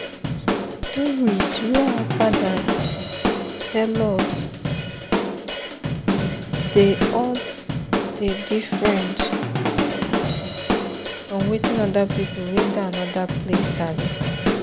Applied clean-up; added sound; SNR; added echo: none; Drum / Drum kit; -1 dB; none.